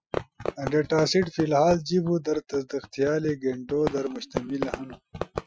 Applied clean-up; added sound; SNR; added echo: classical method Wiener filter.